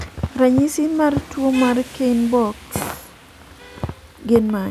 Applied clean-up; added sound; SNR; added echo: none; Rain; 19 dB; none.